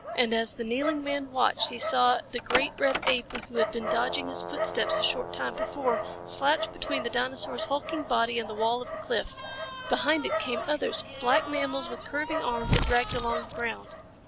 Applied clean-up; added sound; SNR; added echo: none; Dog; 4 dB; none.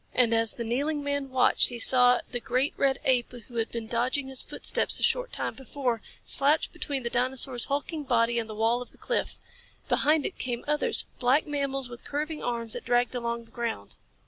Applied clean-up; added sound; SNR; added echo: none; none; none; none.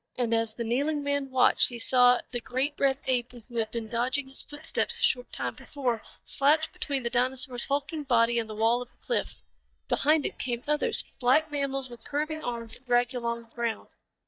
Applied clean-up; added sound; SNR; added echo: neural mask model DeepFilterNet 3.